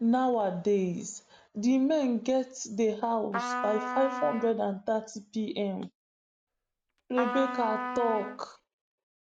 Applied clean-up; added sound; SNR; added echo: none; Trumpet; 6 dB; none.